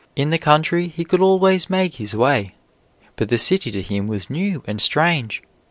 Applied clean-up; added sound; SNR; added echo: none; none; none; none.